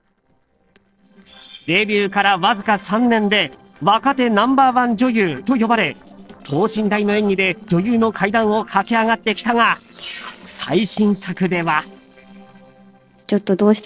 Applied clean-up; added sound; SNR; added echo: neural separator model SepFormer DNS4.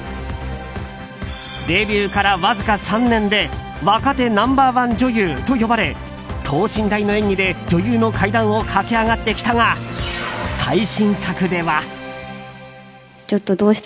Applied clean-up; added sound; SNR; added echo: none; none; none; none.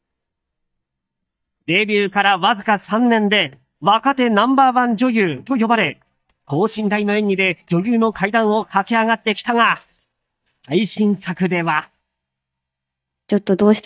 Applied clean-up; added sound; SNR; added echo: neural mask model DeepFilterNet 3.